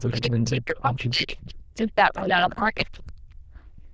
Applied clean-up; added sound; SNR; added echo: neural diffusion model UNIVERSE++.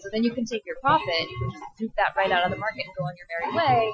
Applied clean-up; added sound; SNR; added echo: classical method Wiener filter.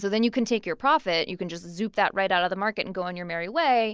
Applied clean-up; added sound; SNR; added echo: none; none; none; none.